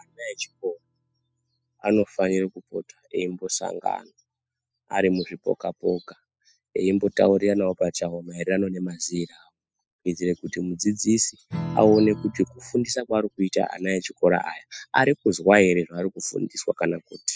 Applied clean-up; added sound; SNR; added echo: classical method spectral subtraction.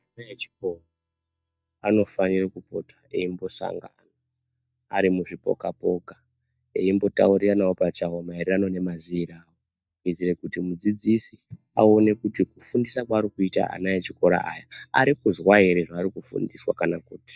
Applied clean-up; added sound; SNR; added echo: neural mask model DeepFilterNet 3.